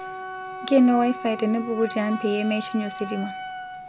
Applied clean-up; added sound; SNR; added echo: none; Wind instrument, woodwind instrument; 11 dB; none.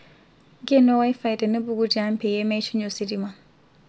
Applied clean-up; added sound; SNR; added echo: none; none; none; none.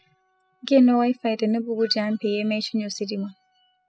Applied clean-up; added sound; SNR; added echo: classical method spectral subtraction.